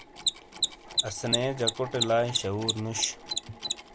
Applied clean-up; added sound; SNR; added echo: none; Mechanisms; 1 dB; none.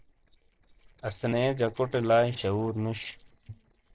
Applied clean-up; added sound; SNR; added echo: neural separator model SepFormer DNS4.